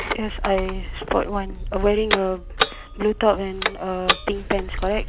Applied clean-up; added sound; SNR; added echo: none; Telephone; 3 dB; none.